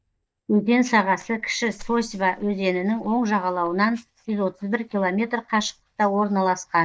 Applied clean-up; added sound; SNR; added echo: neural mask model DeepFilterNet 3.